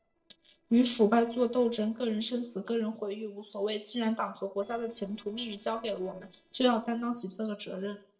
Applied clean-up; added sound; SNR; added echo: neural separator model SepFormer DNS4.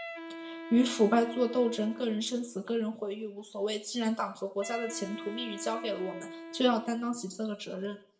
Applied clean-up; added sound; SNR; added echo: none; Wind instrument, woodwind instrument; 14 dB; reverberation time 0.4 s.